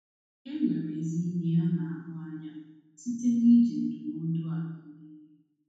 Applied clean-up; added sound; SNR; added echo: none; none; none; reverberation time 1.1 s.